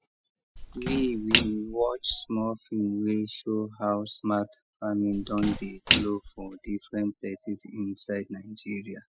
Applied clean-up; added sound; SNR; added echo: classical method spectral subtraction.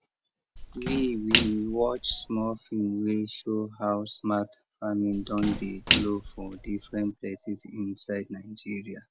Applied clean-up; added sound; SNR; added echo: none; Splash, splatter; 4 dB; none.